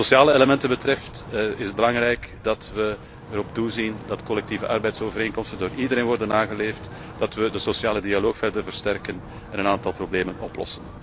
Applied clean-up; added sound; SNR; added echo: none; Wind; 15 dB; none.